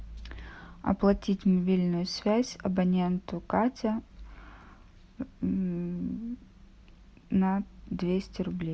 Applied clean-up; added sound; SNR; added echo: none; none; none; none.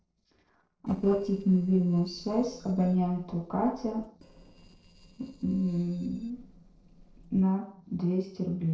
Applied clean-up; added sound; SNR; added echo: neural separator model SepFormer DNS4.